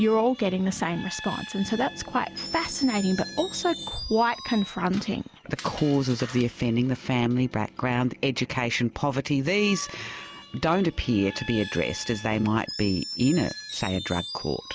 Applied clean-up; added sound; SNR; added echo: none; Screech; 14 dB; none.